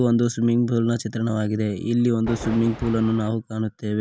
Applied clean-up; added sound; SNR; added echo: none; Thunder; 12 dB; none.